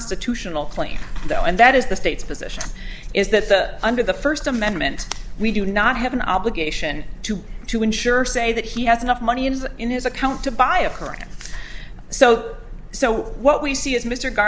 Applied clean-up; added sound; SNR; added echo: none; none; none; none.